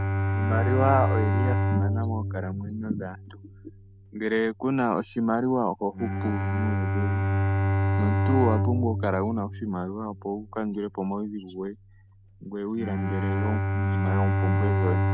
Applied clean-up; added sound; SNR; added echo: none; Bowed string instrument; -3 dB; none.